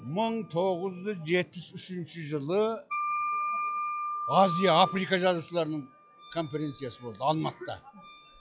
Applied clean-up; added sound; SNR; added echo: classical method log-MMSE.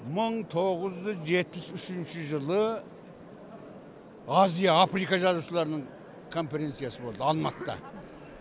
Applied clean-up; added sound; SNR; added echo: none; none; none; none.